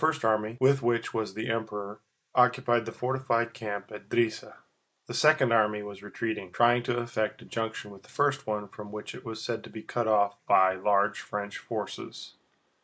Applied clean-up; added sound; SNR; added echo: neural mask model Resemble Enhance denoiser.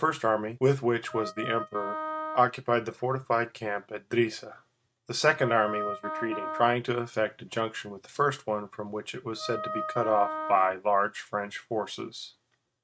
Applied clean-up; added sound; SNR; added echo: neural mask model RNNoise.